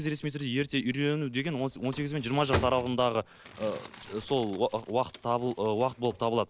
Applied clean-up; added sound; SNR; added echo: none; Crumpling, crinkling; 12 dB; none.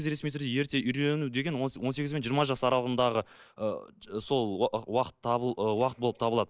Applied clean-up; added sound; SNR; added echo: none; none; none; none.